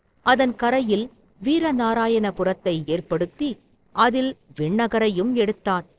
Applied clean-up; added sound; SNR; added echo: neural separator model SepFormer DNS4.